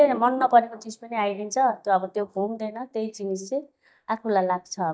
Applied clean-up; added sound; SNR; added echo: neural mask model DeepFilterNet 3.